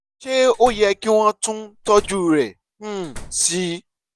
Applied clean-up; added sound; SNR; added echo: none; Slam; 18 dB; none.